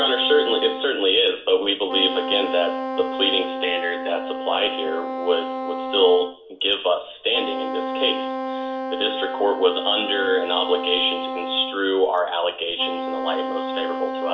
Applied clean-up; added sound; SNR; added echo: none; Wind instrument, woodwind instrument; 6 dB; reverberation time 1.0 s.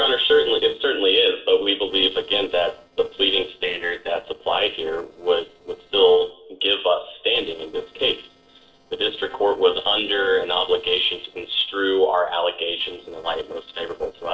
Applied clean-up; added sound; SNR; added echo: neural separator model SepFormer DNS4.